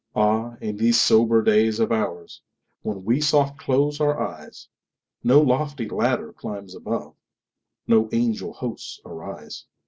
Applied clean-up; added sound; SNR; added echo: none; none; none; none.